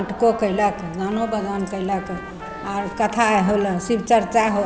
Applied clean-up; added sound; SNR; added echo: none; Trumpet; 17 dB; none.